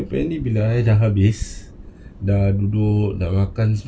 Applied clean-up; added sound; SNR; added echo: none; none; none; none.